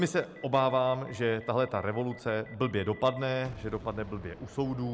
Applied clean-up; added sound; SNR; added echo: none; Boom; 20 dB; none.